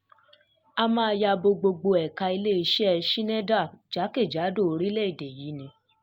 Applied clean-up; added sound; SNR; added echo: none; none; none; none.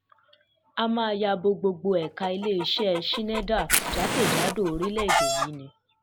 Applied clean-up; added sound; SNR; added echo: none; Chicken, rooster + Fire; 1 dB; none.